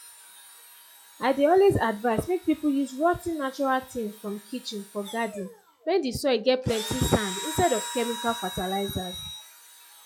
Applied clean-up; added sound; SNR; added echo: classical method log-MMSE.